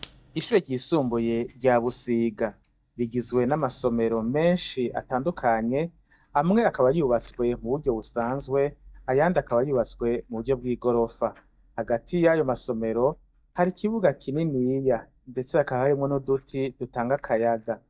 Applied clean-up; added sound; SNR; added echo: neural mask model DeepFilterNet 3.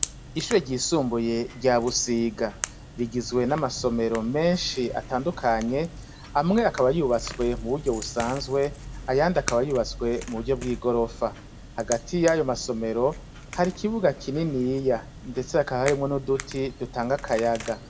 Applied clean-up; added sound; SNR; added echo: none; Crack / Crackle; 13 dB; reverberation time 0.4 s.